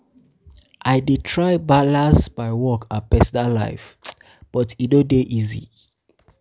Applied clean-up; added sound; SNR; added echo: none; none; none; none.